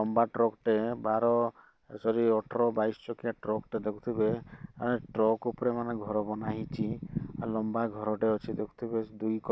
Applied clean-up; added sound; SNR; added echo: none; none; none; none.